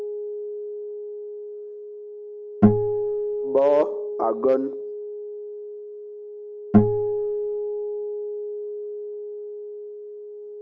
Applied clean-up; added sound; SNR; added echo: none; Acoustic guitar; -4 dB; none.